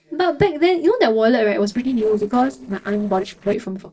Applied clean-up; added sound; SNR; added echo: neural separator model SepFormer DNS4.